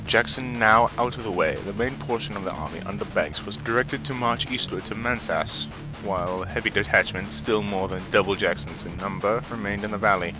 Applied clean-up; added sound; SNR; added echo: none; Guitar; 10 dB; none.